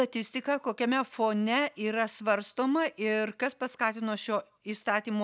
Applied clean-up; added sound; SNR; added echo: none; none; none; none.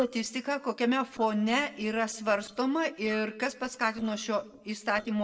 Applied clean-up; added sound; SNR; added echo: neural separator model SepFormer DNS4.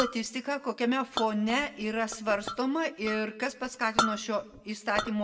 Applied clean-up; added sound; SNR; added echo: none; Chink, clink; 7 dB; reverberation time 0.6 s.